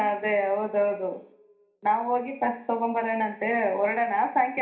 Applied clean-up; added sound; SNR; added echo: none; none; none; reverberation time 0.5 s.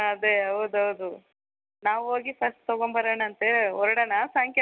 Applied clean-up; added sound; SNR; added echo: none; none; none; none.